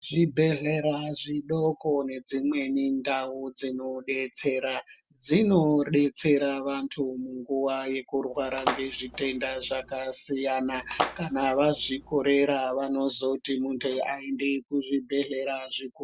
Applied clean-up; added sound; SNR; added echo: none; Splash, splatter; 9 dB; none.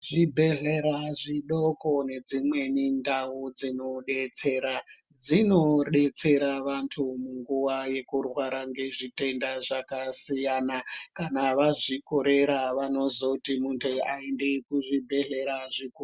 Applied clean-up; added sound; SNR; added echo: none; none; none; none.